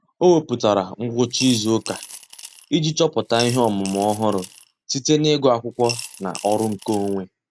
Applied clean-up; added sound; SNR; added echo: none; Coin (dropping) / Glass; 13 dB; none.